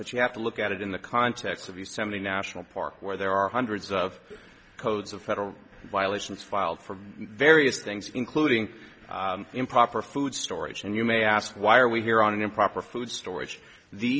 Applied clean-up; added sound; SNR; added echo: none; none; none; none.